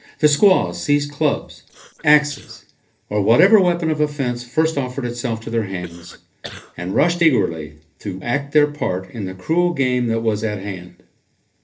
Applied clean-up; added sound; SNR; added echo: neural separator model SepFormer DNS4.